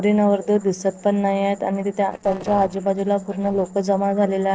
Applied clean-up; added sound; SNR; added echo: neural separator model SepFormer DNS4.